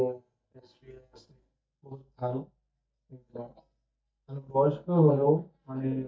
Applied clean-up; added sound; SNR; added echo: neural mask model DeepFilterNet 3.